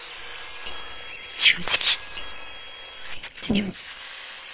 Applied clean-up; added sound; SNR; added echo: neural separator model SepFormer WHAM!.